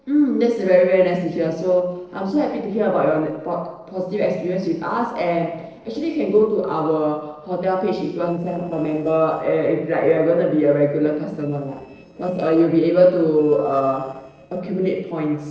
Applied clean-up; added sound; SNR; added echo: neural separator model SepFormer DNS4.